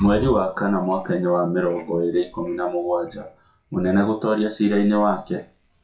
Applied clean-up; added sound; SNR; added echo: classical method WPE with log-MMSE.